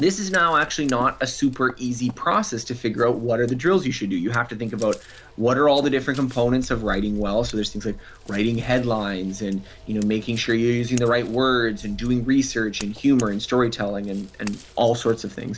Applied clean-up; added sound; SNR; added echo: none; Scissors; 17 dB; none.